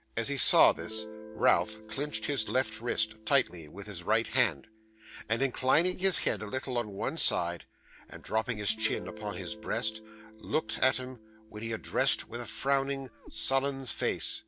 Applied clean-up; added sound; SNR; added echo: none; Guitar + Meow; 19 dB; none.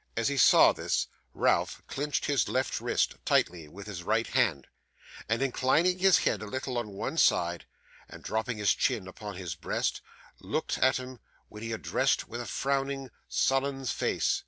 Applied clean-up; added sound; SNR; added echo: none; none; none; none.